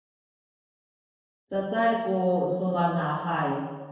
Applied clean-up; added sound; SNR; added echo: none; none; none; reverberation time 1.2 s.